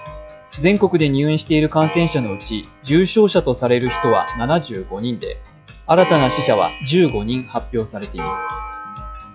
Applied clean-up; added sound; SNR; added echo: classical method log-MMSE.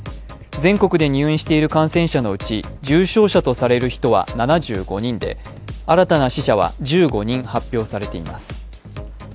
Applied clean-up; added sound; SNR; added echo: none; none; none; none.